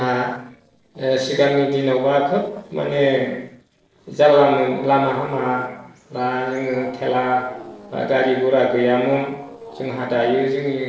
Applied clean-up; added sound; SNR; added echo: neural separator model SepFormer DNS4.